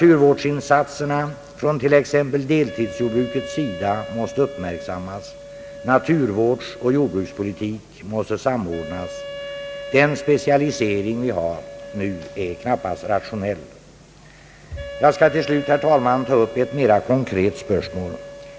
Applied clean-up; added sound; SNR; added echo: none; Wind instrument, woodwind instrument; 15 dB; none.